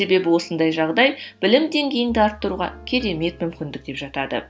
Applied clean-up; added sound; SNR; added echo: none; none; none; none.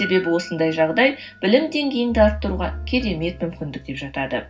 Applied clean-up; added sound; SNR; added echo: none; Piano; 20 dB; reverberation time 0.4 s.